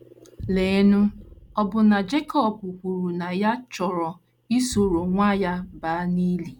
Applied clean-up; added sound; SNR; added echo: none; Boom; 20 dB; none.